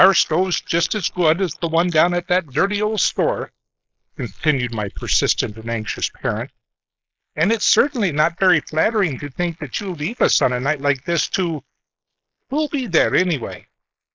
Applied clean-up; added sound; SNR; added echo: neural mask model Resemble Enhance denoiser.